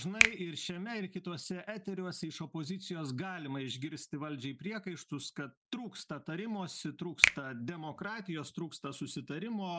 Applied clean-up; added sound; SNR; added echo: none; Finger snapping; -4 dB; none.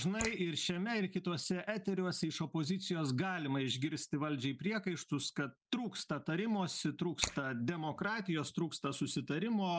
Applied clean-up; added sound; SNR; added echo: neural mask model Resemble Enhance denoiser.